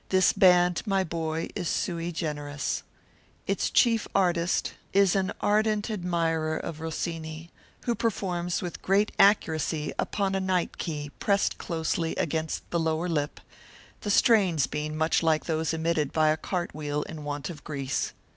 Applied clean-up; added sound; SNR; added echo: none; none; none; none.